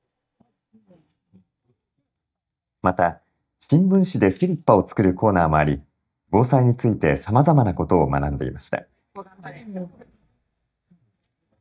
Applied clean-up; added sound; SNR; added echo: neural mask model DeepFilterNet 3.